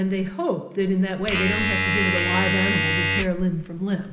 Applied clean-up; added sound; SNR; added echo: none; Domestic sounds, home sounds; 0 dB; reverberation time 1.1 s.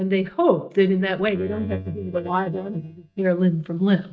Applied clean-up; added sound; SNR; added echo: neural mask model DeepFilterNet 3.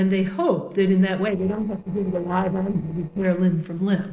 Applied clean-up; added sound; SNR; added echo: neural separator model SepFormer DNS4.